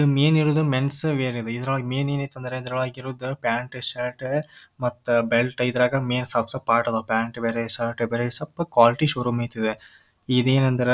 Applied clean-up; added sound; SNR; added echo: none; none; none; none.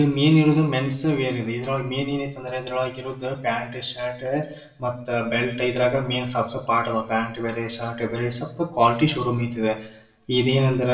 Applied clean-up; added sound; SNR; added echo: none; none; none; reverberation time 0.7 s.